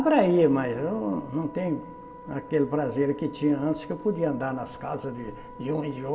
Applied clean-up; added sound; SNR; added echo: none; Wind instrument, woodwind instrument; 18 dB; reverberation time 1.3 s.